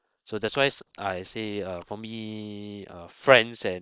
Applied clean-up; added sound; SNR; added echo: neural separator model SepFormer WHAM!.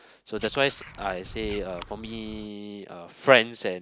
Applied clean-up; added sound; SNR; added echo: none; Frog; 15 dB; none.